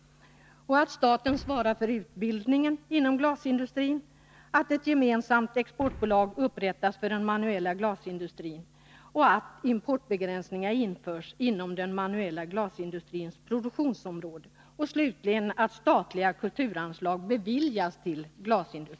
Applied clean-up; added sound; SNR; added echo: none; Boom; 18 dB; none.